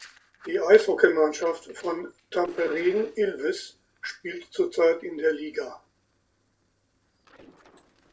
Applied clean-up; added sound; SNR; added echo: neural separator model SepFormer DNS4.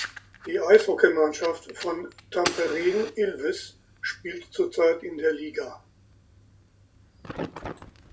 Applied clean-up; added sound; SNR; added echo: none; Fire; 14 dB; reverberation time 0.2 s.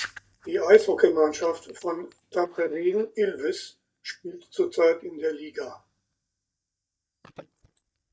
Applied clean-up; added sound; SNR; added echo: neural mask model DeepFilterNet 3.